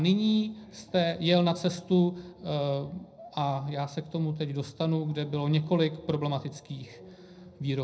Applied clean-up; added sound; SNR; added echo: none; none; none; reverberation time 0.4 s.